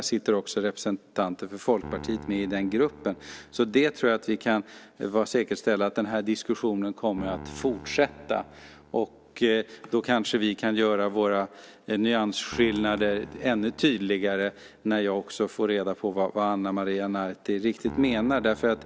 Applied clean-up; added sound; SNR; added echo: none; Piano; 20 dB; none.